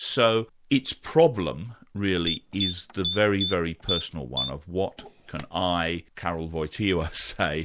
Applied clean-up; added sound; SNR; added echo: none; Typing; 7 dB; none.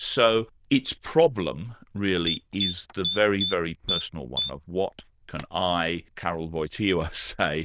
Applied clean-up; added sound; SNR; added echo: neural diffusion model UNIVERSE++.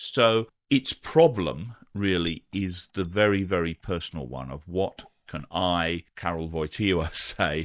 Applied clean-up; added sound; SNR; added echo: neural mask model DeepFilterNet 3.